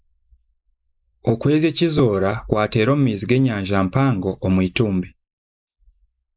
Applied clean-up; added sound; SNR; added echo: neural mask model Resemble Enhance denoiser.